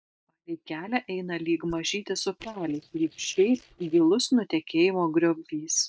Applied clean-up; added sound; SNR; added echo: neural mask model DeepFilterNet 3.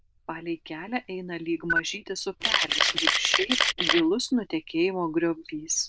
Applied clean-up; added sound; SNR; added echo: neural diffusion model UNIVERSE++.